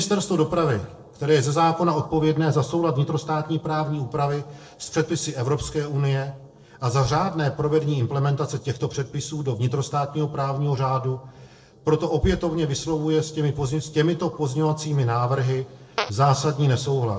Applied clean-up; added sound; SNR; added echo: neural separator model SepFormer DNS4.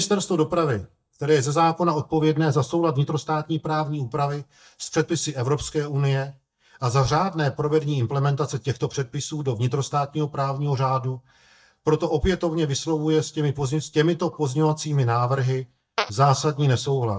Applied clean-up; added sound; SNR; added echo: neural mask model DeepFilterNet 3.